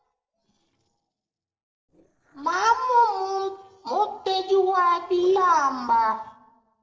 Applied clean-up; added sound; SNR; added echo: neural separator model SepFormer DNS4.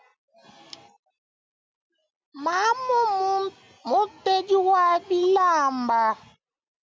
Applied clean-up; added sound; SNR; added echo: none; none; none; none.